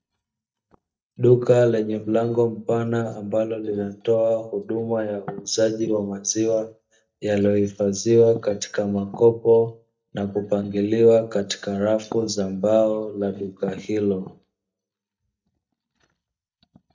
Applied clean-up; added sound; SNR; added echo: neural mask model DeepFilterNet 3.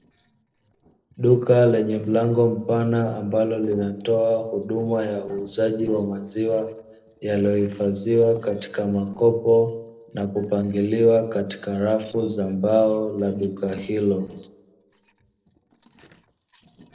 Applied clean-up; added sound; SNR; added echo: neural separator model SepFormer DNS4.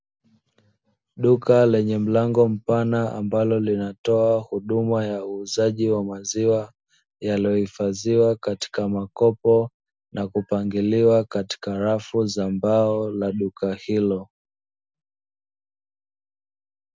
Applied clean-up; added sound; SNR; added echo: none; none; none; none.